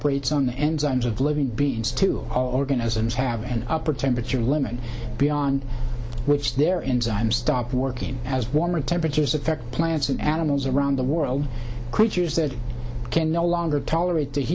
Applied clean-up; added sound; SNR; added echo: none; none; none; none.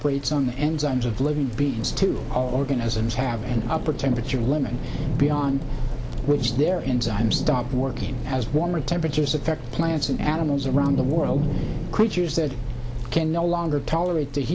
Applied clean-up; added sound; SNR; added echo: none; Thunder / Rain; 9 dB; none.